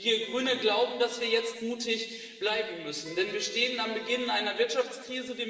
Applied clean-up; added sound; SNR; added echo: none; Wind instrument, woodwind instrument; 17 dB; reverberation time 2.2 s.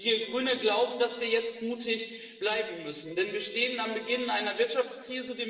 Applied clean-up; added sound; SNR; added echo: neural separator model SepFormer DNS4.